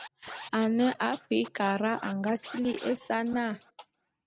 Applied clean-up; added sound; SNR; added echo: neural mask model RNNoise.